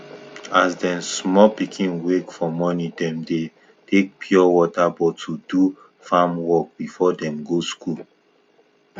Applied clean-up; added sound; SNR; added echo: none; none; none; none.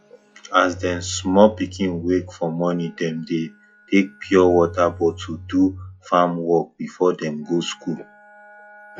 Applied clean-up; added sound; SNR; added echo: classical method log-MMSE.